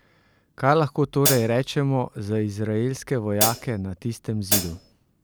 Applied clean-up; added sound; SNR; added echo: none; Hi-hat; 0 dB; none.